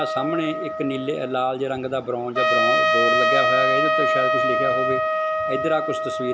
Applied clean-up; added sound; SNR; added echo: none; Trumpet; -4 dB; none.